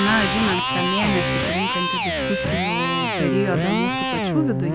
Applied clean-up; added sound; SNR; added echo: none; Electric guitar; -2 dB; none.